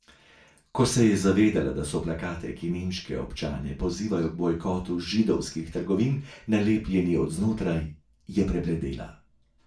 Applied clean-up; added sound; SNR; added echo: none; none; none; reverberation time 0.3 s.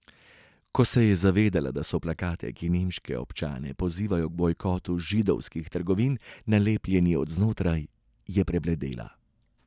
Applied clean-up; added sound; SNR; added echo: none; none; none; none.